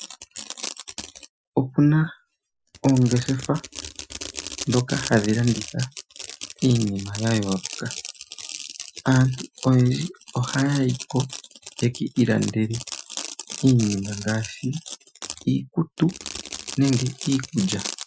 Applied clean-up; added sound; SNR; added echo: classical method Wiener filter.